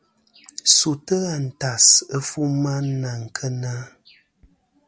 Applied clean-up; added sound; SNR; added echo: none; none; none; none.